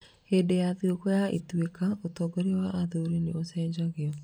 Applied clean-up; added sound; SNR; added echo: none; none; none; none.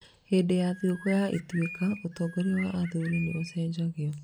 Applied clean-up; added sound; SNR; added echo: none; Bird; 15 dB; none.